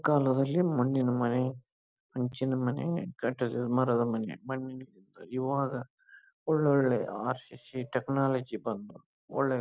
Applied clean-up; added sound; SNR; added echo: none; none; none; none.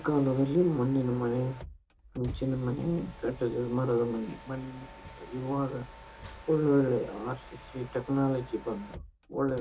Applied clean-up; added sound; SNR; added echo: none; Mechanisms; 16 dB; reverberation time 0.2 s.